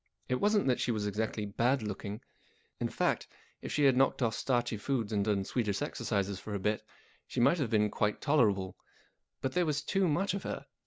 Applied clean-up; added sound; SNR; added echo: none; none; none; none.